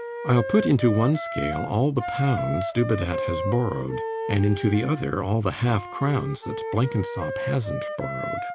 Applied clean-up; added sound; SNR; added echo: none; Wind instrument, woodwind instrument; 7 dB; none.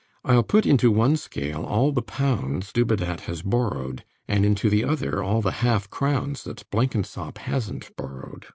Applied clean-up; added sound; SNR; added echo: none; none; none; none.